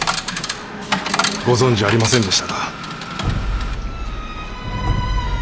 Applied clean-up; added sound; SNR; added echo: none; Coin (dropping) / Chatter; 5 dB; none.